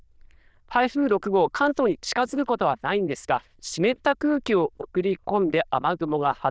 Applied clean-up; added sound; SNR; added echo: neural diffusion model UNIVERSE++.